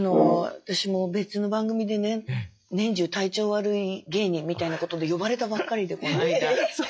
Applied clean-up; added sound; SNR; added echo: classical method log-MMSE.